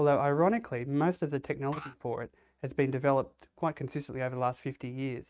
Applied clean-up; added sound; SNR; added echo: neural mask model RNNoise.